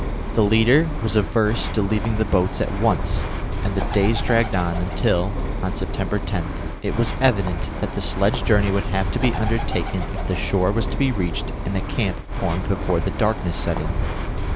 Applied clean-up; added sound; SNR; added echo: none; Bird; 2 dB; none.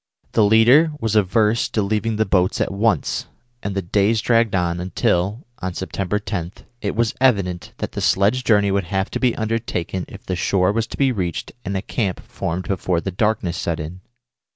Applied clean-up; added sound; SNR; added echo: none; none; none; none.